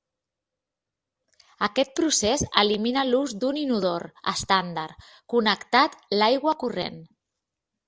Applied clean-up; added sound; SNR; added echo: none; none; none; none.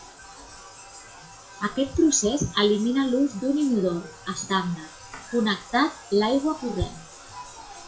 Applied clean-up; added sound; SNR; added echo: classical method WPE with log-MMSE.